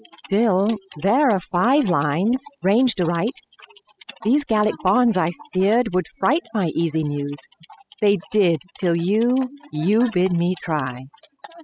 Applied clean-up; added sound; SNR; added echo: classical method spectral subtraction.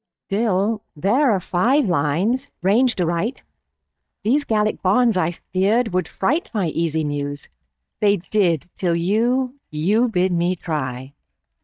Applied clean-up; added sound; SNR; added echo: neural mask model DeepFilterNet 3.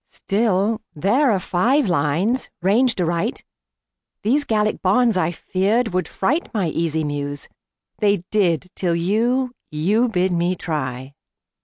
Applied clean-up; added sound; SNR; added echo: none; none; none; none.